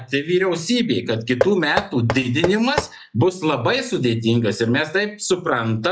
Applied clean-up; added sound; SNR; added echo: classical method log-MMSE.